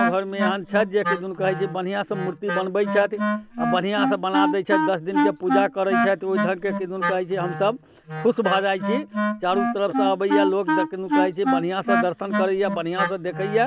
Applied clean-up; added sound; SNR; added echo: none; Wind instrument, woodwind instrument; 2 dB; none.